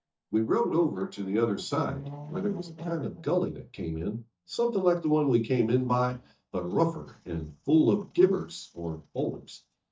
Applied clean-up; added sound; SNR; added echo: neural mask model DeepFilterNet 3.